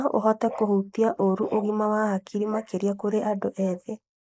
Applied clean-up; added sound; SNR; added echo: neural mask model Resemble Enhance denoiser.